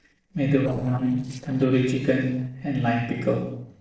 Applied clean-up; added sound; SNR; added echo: neural separator model SepFormer DNS4.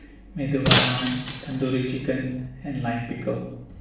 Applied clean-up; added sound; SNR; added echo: none; Shatter; -4 dB; reverberation time 0.6 s.